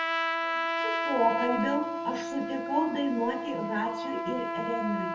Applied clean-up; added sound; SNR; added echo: none; Trumpet; 1 dB; reverberation time 0.2 s.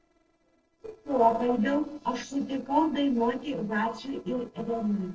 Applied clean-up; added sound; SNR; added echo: neural separator model SepFormer DNS4.